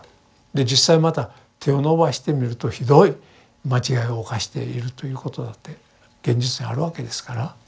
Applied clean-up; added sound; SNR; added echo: none; none; none; none.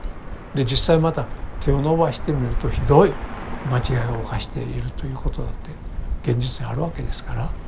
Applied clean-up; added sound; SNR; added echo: none; Bird; 5 dB; none.